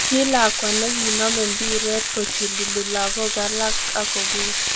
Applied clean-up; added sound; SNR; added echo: none; Frying (food); -2 dB; none.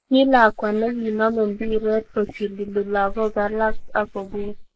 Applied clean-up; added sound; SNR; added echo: neural mask model Resemble Enhance denoiser.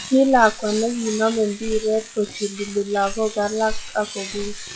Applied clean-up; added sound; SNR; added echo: classical method log-MMSE.